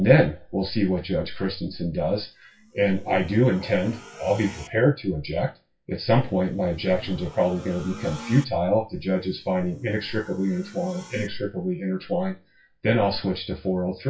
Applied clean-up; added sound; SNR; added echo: classical method WPE with log-MMSE.